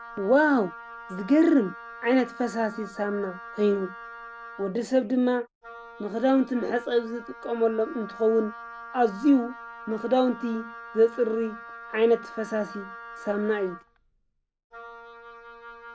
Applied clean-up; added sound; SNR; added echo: none; Wind instrument, woodwind instrument; 16 dB; none.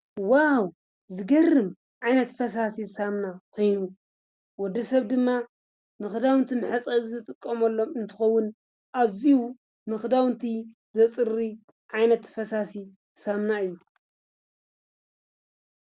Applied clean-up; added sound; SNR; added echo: none; none; none; none.